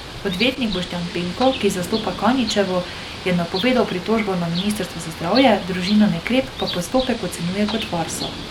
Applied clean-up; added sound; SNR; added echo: none; Bird; 10 dB; none.